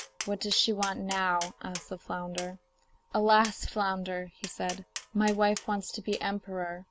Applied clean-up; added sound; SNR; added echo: none; Tap; 14 dB; none.